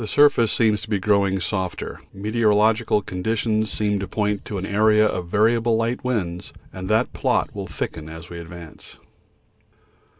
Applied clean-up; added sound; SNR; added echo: none; Tap; 19 dB; none.